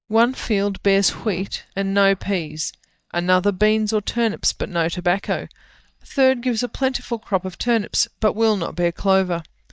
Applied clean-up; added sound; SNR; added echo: neural mask model DeepFilterNet 3.